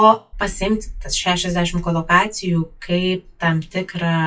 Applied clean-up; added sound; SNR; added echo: classical method WPE with log-MMSE.